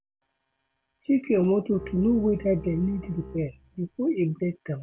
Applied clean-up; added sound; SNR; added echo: none; Bowed string instrument; 15 dB; none.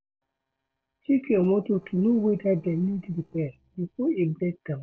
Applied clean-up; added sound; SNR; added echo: neural separator model SepFormer DNS4.